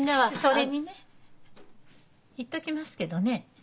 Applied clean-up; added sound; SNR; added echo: none; none; none; none.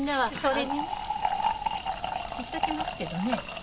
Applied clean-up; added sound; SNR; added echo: none; Fill (with liquid); -1 dB; none.